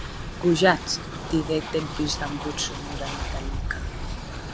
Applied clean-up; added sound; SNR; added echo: none; Train; 5 dB; none.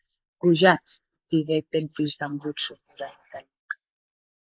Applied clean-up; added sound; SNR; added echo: neural mask model Resemble Enhance denoiser.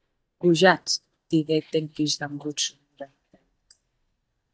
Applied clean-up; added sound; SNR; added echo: neural mask model DeepFilterNet 3.